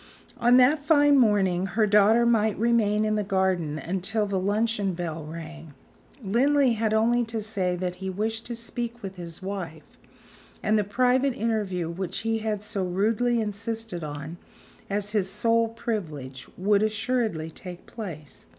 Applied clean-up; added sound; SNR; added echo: none; none; none; none.